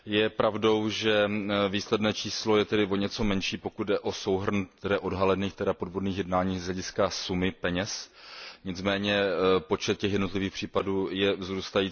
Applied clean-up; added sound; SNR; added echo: none; none; none; none.